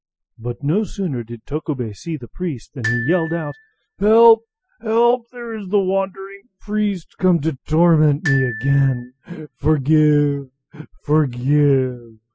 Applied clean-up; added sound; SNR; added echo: classical method spectral subtraction.